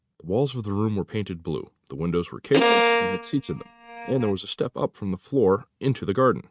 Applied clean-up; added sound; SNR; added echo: neural mask model RNNoise.